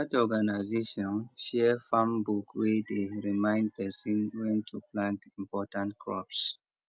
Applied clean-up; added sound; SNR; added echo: none; none; none; none.